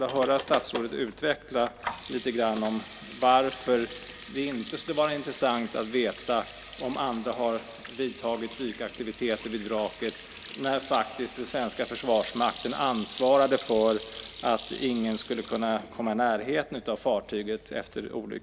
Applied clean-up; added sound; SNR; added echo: none; Sink (filling or washing) / Hands; 11 dB; none.